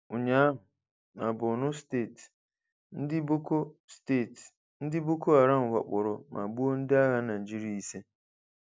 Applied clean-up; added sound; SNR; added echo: none; none; none; none.